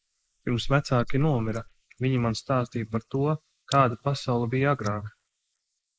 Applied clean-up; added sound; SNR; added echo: neural mask model Resemble Enhance denoiser.